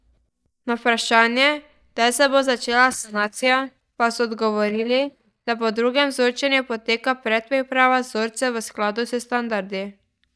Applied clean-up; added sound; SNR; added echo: neural mask model DeepFilterNet 3.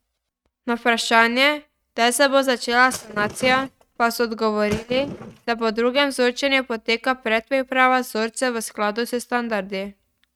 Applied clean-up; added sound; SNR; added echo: neural mask model RNNoise.